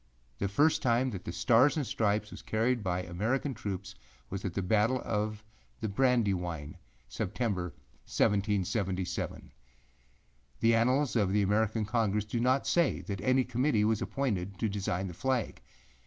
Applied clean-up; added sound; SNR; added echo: none; none; none; none.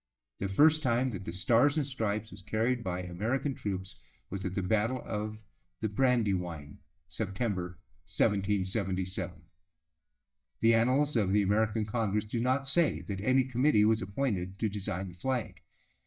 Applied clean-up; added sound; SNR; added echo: neural mask model DeepFilterNet 3.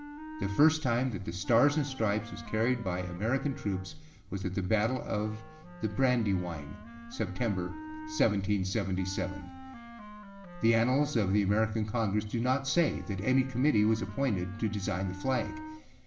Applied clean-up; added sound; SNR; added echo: none; Wind instrument, woodwind instrument; 16 dB; reverberation time 1.3 s.